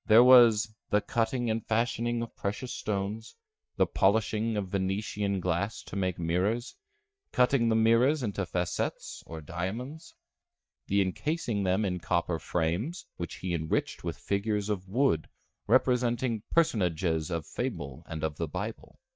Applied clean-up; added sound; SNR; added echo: neural mask model DeepFilterNet 3.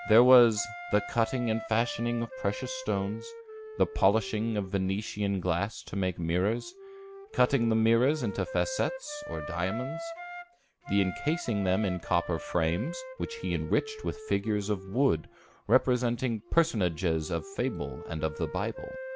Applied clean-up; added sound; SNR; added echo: none; Wind instrument, woodwind instrument; 14 dB; none.